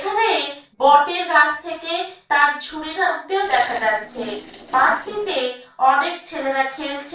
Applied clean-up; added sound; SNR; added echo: neural separator model SepFormer DNS4.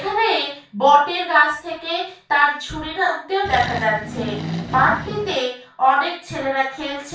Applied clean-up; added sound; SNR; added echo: none; Accelerating, revving, vroom; 8 dB; reverberation time 0.3 s.